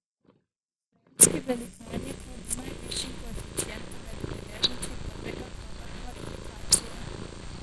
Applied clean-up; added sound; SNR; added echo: neural mask model DeepFilterNet 3.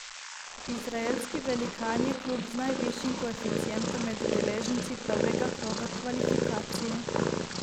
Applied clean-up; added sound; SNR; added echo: neural mask model Resemble Enhance denoiser.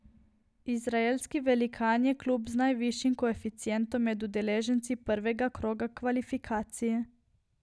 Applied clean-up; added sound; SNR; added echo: none; none; none; none.